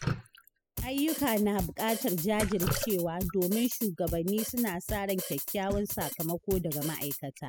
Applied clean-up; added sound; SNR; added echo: classical method spectral subtraction.